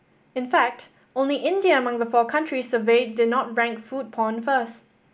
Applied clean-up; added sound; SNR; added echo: none; none; none; none.